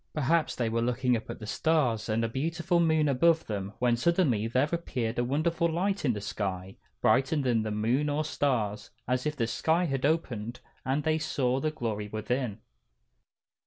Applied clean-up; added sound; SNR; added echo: none; none; none; none.